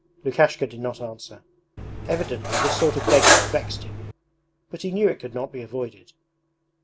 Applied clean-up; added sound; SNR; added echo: none; Cutlery, silverware; -4 dB; none.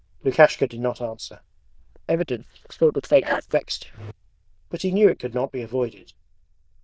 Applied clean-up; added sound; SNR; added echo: neural diffusion model UNIVERSE++.